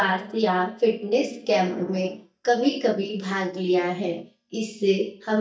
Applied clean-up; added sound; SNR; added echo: neural mask model DeepFilterNet 3.